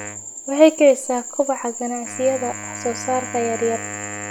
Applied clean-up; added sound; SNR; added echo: none; Wind instrument, woodwind instrument; 15 dB; none.